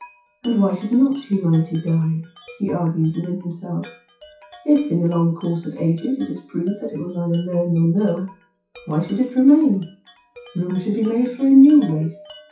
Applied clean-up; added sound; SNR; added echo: classical method WPE with log-MMSE.